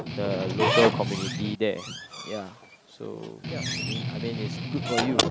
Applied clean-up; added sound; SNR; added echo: none; Strum + Squeak / Slam; -1 dB; none.